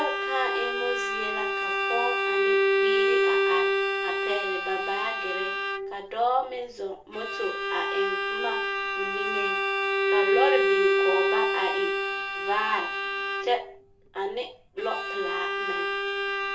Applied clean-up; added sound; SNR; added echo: none; Bowed string instrument; -5 dB; reverberation time 0.3 s.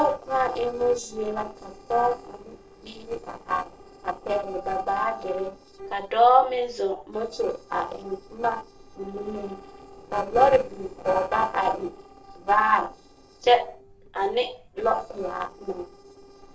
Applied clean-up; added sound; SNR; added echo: neural separator model SepFormer DNS4.